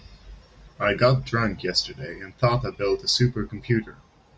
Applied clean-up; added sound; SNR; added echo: none; none; none; none.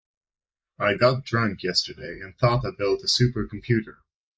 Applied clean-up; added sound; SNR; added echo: neural mask model Resemble Enhance denoiser.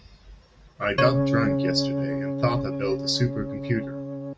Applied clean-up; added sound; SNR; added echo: none; Organ; -2 dB; none.